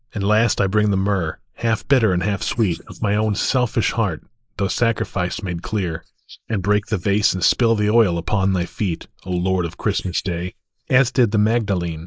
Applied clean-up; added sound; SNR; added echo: neural mask model Resemble Enhance denoiser.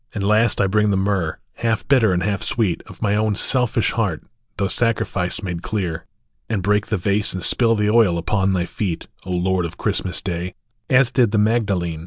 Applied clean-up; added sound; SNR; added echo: none; none; none; none.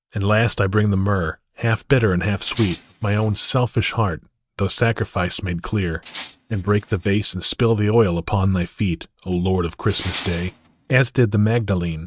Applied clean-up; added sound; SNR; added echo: neural mask model RNNoise.